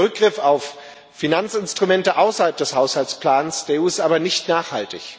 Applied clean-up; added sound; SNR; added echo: none; none; none; none.